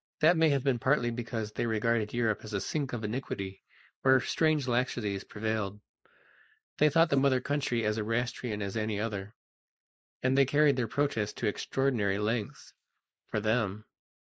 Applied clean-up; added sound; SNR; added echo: neural mask model Resemble Enhance denoiser.